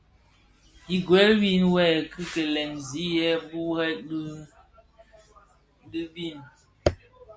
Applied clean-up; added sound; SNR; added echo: none; none; none; none.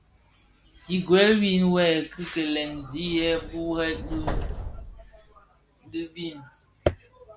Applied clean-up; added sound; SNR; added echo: none; Subway, metro, underground; 8 dB; none.